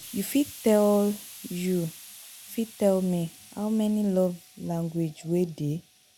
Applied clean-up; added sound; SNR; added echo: none; Explosion; 20 dB; none.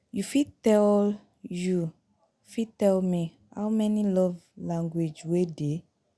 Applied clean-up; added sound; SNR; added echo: none; none; none; none.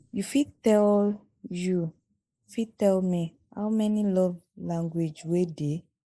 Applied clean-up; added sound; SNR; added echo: neural mask model Resemble Enhance denoiser.